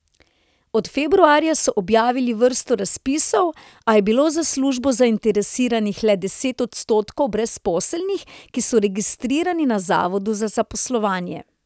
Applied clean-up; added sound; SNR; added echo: none; none; none; none.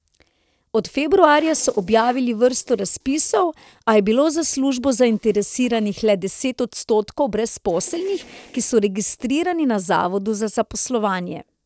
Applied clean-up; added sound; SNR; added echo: neural separator model SepFormer DNS4.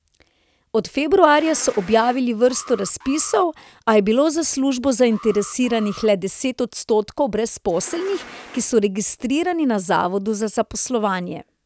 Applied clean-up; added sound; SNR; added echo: none; Alarm + Insect; 20 dB; none.